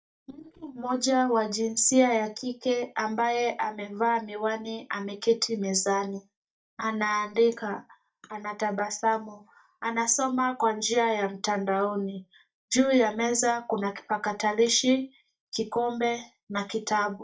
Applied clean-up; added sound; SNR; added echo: neural mask model DeepFilterNet 3.